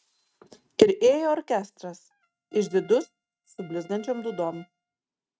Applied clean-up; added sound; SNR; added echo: neural mask model RNNoise.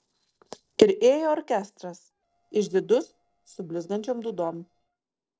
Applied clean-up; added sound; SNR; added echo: neural separator model SepFormer DNS4.